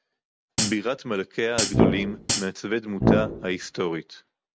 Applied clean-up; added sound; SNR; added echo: none; Hi-hat + Brass instrument; -5 dB; none.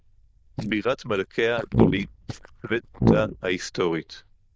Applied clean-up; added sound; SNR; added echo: neural diffusion model UNIVERSE++.